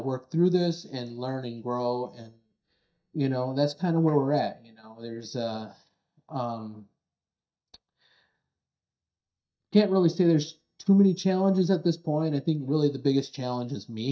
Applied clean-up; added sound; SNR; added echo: neural mask model DeepFilterNet 3.